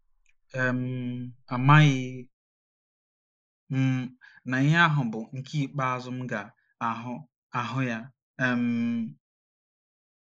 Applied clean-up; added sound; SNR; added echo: neural mask model Resemble Enhance denoiser.